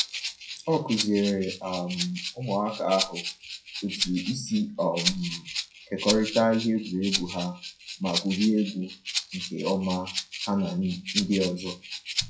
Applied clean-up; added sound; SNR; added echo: classical method WPE with log-MMSE.